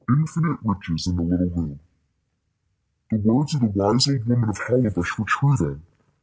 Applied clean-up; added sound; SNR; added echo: none; none; none; none.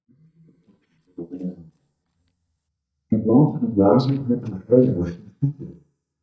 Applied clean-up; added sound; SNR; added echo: neural mask model DeepFilterNet 3.